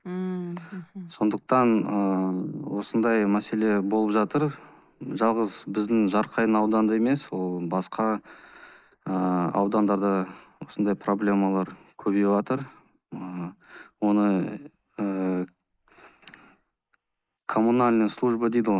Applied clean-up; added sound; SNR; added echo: neural mask model Resemble Enhance denoiser.